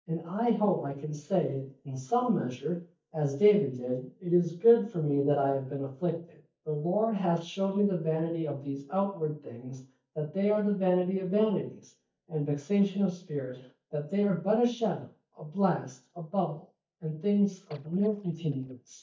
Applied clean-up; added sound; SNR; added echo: neural mask model DeepFilterNet 3.